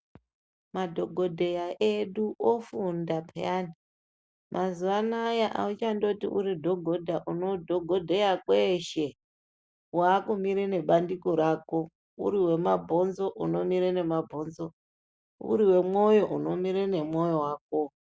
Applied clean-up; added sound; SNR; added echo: none; none; none; none.